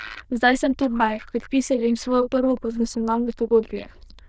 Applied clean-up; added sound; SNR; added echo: neural diffusion model UNIVERSE++.